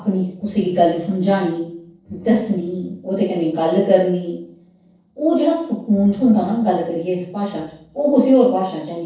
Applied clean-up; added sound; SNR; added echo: neural separator model SepFormer DNS4.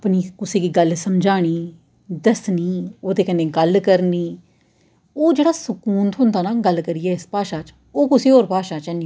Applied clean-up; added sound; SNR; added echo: none; none; none; none.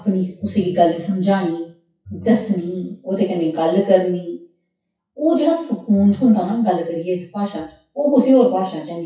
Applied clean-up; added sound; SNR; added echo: classical method WPE with log-MMSE.